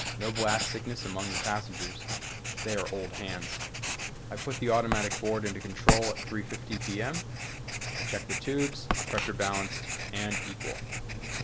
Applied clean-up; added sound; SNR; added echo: none; Writing; 0 dB; none.